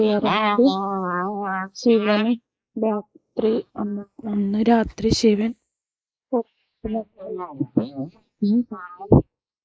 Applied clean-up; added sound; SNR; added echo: neural mask model Resemble Enhance denoiser.